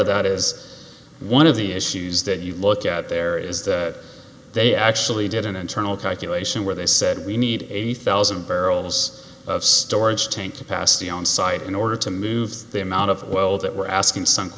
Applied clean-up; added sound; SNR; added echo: none; none; none; none.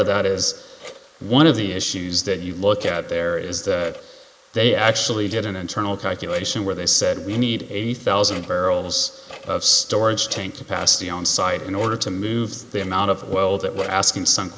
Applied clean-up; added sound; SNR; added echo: neural mask model Resemble Enhance denoiser.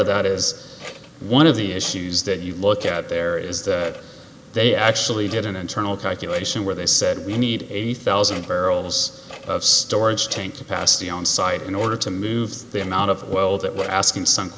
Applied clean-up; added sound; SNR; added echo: none; Clock; 20 dB; none.